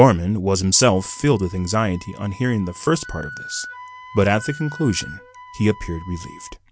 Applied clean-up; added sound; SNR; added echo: none; Wind instrument, woodwind instrument; 18 dB; none.